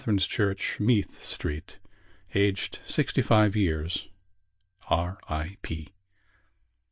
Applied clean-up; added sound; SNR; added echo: neural mask model DeepFilterNet 3.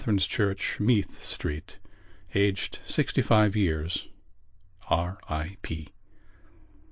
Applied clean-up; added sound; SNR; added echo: neural mask model Resemble Enhance denoiser.